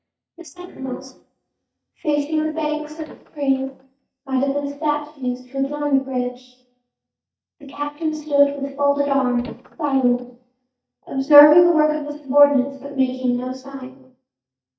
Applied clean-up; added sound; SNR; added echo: neural mask model DeepFilterNet 3.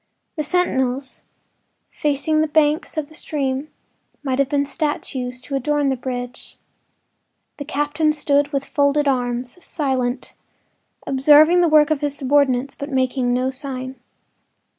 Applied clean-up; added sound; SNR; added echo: none; none; none; none.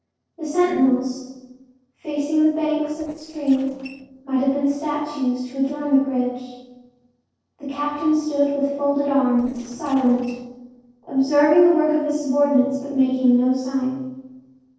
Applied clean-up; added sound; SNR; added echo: neural separator model SepFormer DNS4.